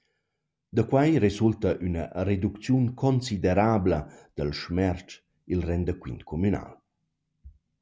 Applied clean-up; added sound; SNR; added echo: none; none; none; none.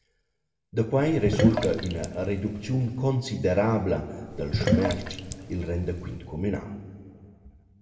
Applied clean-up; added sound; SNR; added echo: none; Sink (filling or washing); 2 dB; reverberation time 1.5 s.